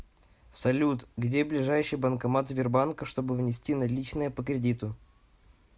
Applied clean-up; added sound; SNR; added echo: none; none; none; none.